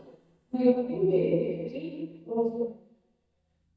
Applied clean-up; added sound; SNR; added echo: neural mask model DeepFilterNet 3.